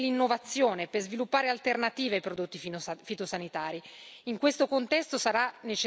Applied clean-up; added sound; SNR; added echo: none; none; none; none.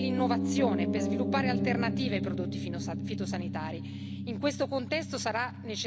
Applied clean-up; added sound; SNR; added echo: none; Piano; -2 dB; none.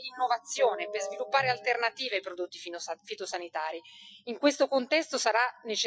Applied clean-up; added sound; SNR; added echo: classical method Wiener filter.